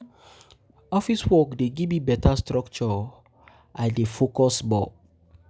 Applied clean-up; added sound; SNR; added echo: none; none; none; none.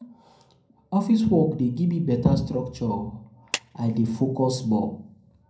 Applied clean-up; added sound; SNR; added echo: none; Clapping; 13 dB; reverberation time 0.5 s.